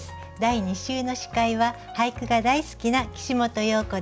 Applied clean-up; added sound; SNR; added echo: none; none; none; none.